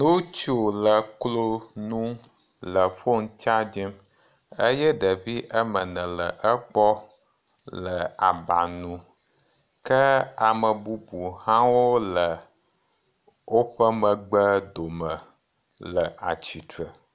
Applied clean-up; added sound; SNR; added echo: none; none; none; none.